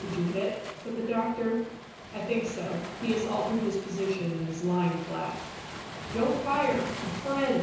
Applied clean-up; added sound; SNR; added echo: none; Waves, surf; 10 dB; reverberation time 0.9 s.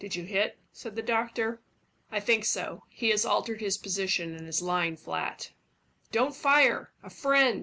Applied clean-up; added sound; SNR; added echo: none; none; none; none.